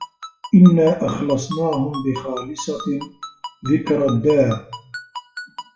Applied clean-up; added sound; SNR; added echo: classical method WPE with log-MMSE.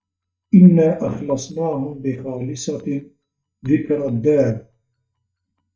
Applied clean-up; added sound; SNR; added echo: neural mask model DeepFilterNet 3.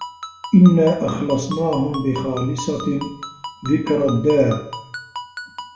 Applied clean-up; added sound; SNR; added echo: none; Ringtone; 14 dB; reverberation time 0.7 s.